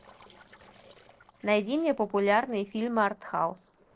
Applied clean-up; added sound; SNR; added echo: neural separator model SepFormer DNS4.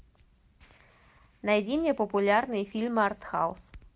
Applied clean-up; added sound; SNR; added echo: none; none; none; none.